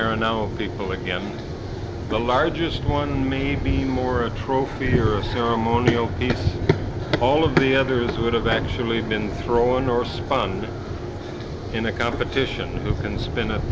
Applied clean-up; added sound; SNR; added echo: none; Run; 2 dB; none.